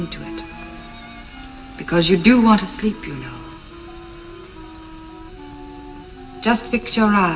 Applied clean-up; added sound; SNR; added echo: none; Wind instrument, woodwind instrument; 19 dB; reverberation time 2.0 s.